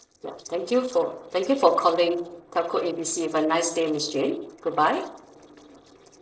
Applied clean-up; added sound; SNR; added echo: neural separator model SepFormer DNS4.